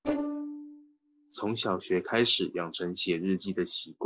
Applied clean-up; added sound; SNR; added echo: neural separator model SepFormer DNS4.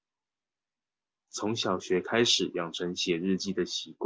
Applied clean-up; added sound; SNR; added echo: none; none; none; none.